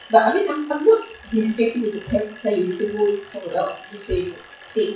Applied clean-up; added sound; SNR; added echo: classical method WPE with log-MMSE.